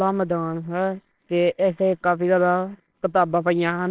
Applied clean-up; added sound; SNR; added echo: neural separator model SepFormer WHAMR!.